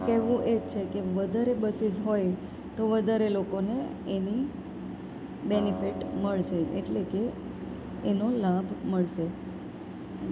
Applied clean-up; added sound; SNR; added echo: none; Acoustic guitar; 14 dB; none.